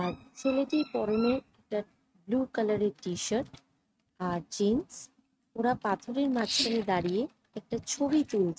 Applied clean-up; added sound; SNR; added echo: neural mask model RNNoise.